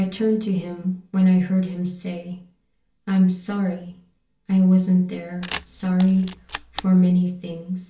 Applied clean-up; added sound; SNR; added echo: none; Camera; 11 dB; reverberation time 0.4 s.